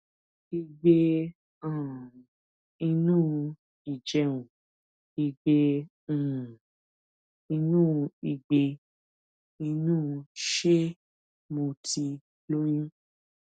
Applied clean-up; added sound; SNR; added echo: none; none; none; none.